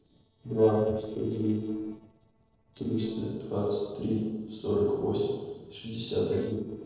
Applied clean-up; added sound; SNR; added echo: neural separator model SepFormer DNS4.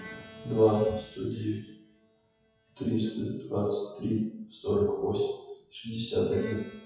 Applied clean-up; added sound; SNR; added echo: classical method WPE with log-MMSE.